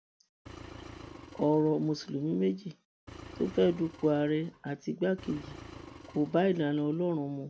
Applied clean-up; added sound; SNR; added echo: none; Engine; 18 dB; none.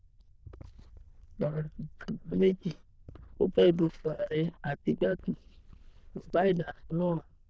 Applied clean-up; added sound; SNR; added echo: neural diffusion model UNIVERSE++.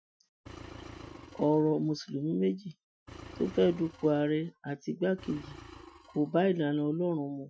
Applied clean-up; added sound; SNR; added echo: classical method Wiener filter.